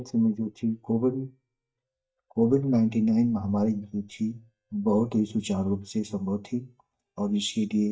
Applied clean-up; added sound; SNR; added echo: neural mask model DeepFilterNet 3.